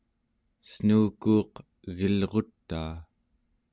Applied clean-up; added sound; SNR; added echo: none; none; none; none.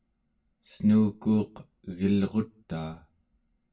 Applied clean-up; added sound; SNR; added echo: none; none; none; reverberation time 0.2 s.